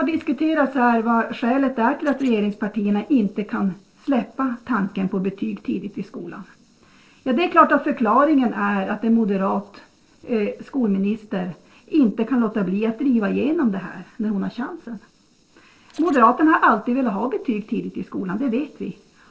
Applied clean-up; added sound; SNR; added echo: neural separator model SepFormer DNS4.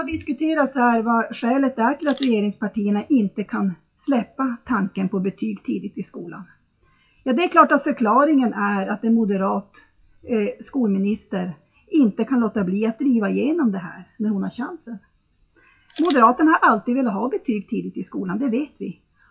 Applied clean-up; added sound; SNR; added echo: classical method WPE with log-MMSE.